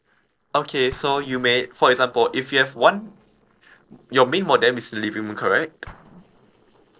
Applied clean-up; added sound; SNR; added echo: neural separator model SepFormer DNS4.